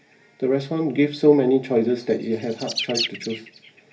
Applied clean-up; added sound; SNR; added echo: none; Bird; 13 dB; reverberation time 0.3 s.